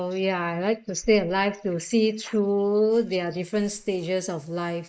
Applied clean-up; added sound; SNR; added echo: neural mask model Resemble Enhance denoiser.